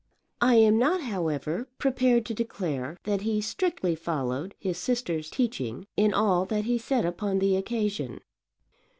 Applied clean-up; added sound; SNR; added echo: none; none; none; none.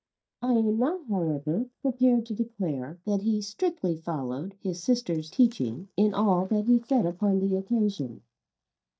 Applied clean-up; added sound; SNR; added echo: neural mask model DeepFilterNet 3.